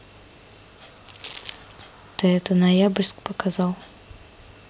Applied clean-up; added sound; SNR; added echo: none; Crumpling, crinkling; 15 dB; none.